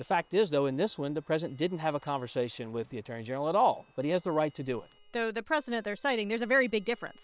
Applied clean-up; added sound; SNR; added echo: neural separator model SepFormer WHAM!.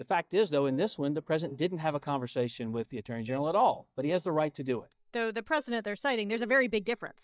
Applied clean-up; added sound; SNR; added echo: neural mask model DeepFilterNet 3.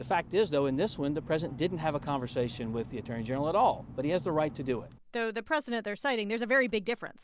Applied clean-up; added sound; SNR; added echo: none; none; none; none.